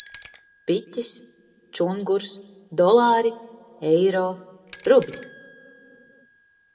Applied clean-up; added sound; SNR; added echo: none; Bicycle; 3 dB; reverberation time 0.9 s.